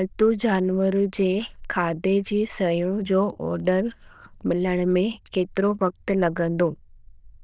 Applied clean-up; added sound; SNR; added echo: neural diffusion model UNIVERSE++.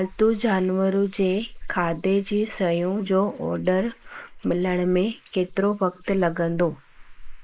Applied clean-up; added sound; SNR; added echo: neural mask model Resemble Enhance denoiser.